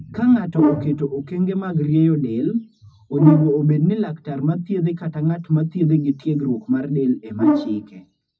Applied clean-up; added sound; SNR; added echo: classical method WPE with log-MMSE.